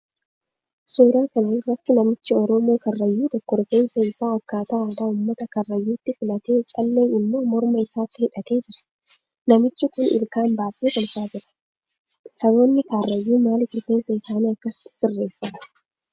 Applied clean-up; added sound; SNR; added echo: none; none; none; none.